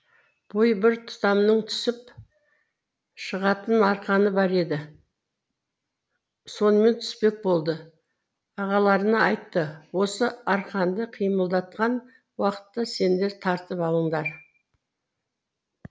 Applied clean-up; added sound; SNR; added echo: none; none; none; none.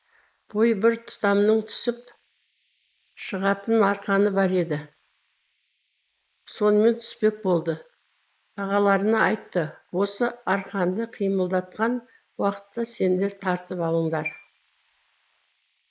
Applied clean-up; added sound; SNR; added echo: neural mask model Resemble Enhance denoiser.